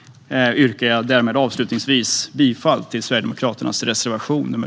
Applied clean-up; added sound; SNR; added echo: none; none; none; none.